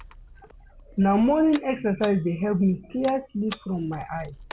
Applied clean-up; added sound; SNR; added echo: none; Telephone; 20 dB; none.